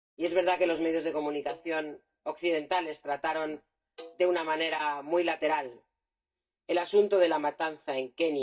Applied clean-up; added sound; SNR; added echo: neural mask model DeepFilterNet 3.